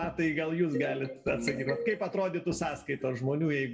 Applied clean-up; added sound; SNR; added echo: none; Bowed string instrument; 19 dB; reverberation time 0.5 s.